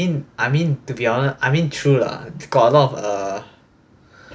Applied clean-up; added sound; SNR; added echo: none; none; none; none.